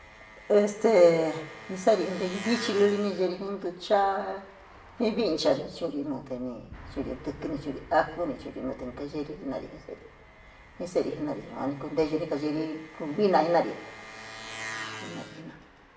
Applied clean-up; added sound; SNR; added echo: none; Engine; 16 dB; reverberation time 0.6 s.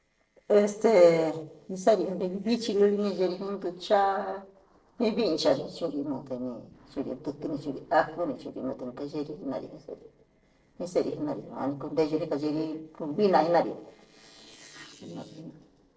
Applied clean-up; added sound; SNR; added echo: neural separator model SepFormer DNS4.